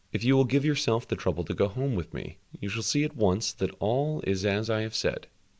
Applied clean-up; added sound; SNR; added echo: none; none; none; none.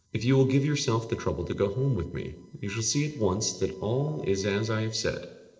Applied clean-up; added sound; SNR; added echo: neural separator model SepFormer DNS4.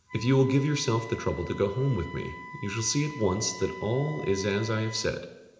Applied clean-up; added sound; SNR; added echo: none; Wind instrument, woodwind instrument; 16 dB; reverberation time 0.8 s.